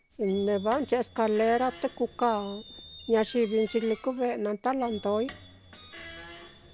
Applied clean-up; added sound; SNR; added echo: none; Squeak; 18 dB; none.